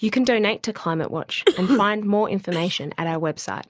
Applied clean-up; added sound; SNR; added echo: neural mask model Resemble Enhance denoiser.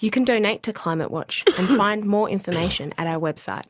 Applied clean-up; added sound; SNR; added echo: none; Cough; 2 dB; none.